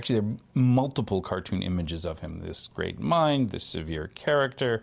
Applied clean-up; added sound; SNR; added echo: none; none; none; none.